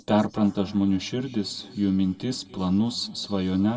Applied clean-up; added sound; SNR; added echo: none; none; none; reverberation time 1.9 s.